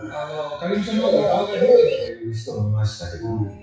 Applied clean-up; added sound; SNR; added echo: classical method WPE with log-MMSE.